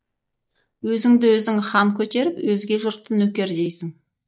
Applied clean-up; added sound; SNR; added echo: neural mask model DeepFilterNet 3.